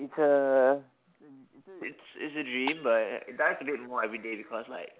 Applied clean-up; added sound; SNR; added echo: none; Shatter; 18 dB; none.